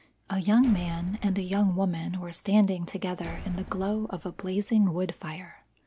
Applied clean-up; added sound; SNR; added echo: none; Slam; 16 dB; none.